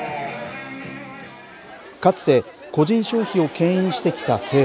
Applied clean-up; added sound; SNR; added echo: none; none; none; none.